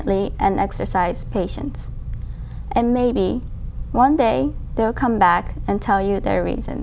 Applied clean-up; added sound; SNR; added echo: none; none; none; none.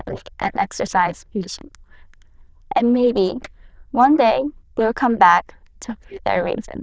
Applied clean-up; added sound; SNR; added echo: neural diffusion model UNIVERSE++.